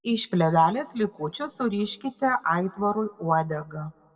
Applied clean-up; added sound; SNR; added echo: none; none; none; reverberation time 1.3 s.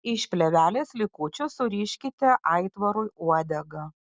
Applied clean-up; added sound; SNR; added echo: none; none; none; none.